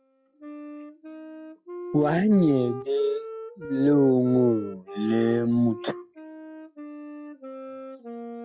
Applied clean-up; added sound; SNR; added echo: classical method log-MMSE.